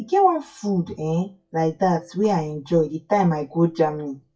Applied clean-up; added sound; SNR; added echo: classical method WPE with log-MMSE.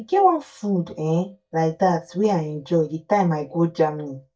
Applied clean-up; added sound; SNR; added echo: neural mask model DeepFilterNet 3.